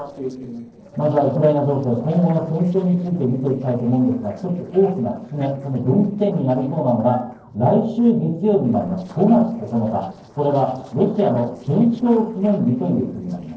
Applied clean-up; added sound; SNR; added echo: neural separator model SepFormer DNS4.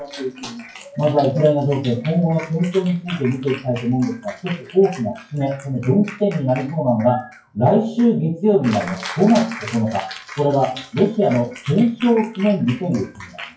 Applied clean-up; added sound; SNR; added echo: classical method WPE with log-MMSE.